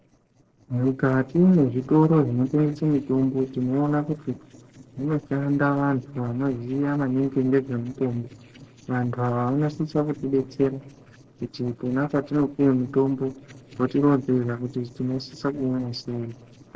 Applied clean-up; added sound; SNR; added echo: neural separator model SepFormer DNS4.